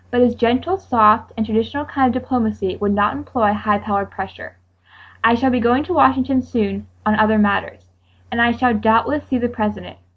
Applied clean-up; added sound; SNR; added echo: none; none; none; none.